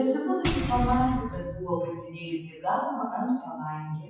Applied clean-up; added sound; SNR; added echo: classical method WPE with log-MMSE.